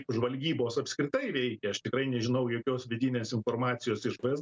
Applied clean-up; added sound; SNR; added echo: none; none; none; none.